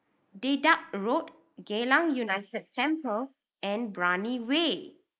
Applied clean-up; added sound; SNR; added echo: neural mask model Resemble Enhance denoiser.